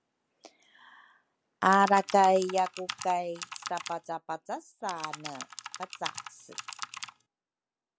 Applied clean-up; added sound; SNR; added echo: none; Computer keyboard; 11 dB; none.